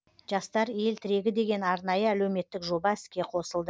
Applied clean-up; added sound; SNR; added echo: none; none; none; none.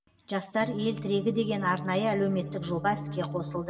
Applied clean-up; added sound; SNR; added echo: none; Organ; 8 dB; reverberation time 1.6 s.